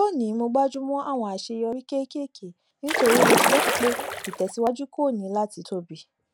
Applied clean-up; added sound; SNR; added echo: none; Splash, splatter; -4 dB; none.